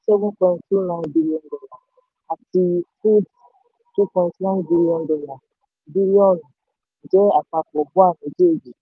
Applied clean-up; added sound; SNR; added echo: none; none; none; none.